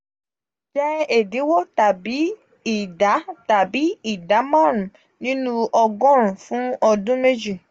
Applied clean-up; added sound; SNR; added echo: none; none; none; none.